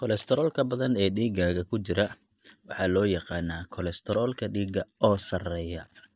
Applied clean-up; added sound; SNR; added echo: neural mask model DeepFilterNet 3.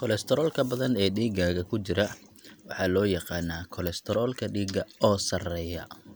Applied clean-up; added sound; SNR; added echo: none; none; none; none.